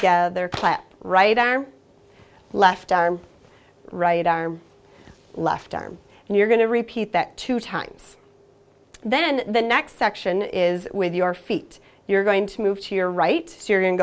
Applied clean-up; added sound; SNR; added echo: none; none; none; none.